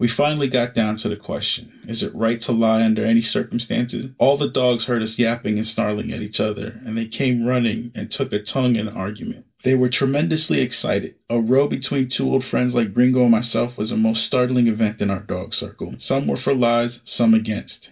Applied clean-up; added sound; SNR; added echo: none; none; none; reverberation time 0.2 s.